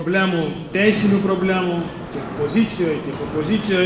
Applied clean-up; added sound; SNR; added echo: none; Mechanisms; 12 dB; reverberation time 1.0 s.